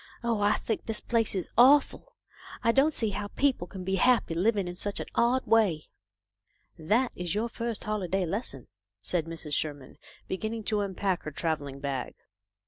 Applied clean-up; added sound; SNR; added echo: none; none; none; none.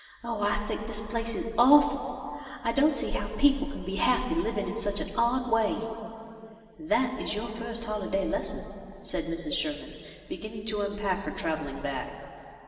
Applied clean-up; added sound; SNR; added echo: none; none; none; reverberation time 2.7 s.